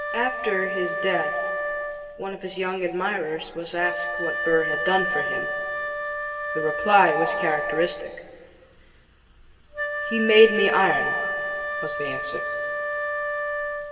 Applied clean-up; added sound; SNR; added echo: none; Wind instrument, woodwind instrument; 3 dB; reverberation time 1.8 s.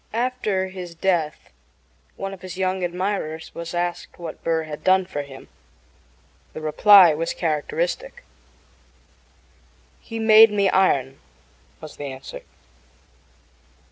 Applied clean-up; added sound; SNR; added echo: none; none; none; none.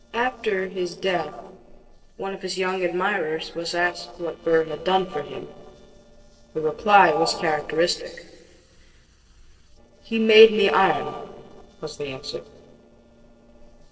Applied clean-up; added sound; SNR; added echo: neural separator model SepFormer DNS4.